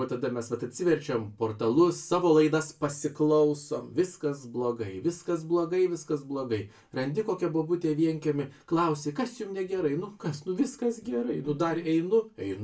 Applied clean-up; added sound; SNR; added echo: none; none; none; reverberation time 0.2 s.